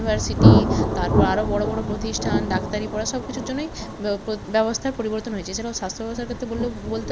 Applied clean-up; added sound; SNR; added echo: none; Thunder; -3 dB; none.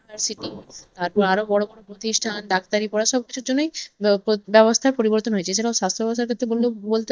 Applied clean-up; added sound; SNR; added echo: neural mask model DeepFilterNet 3.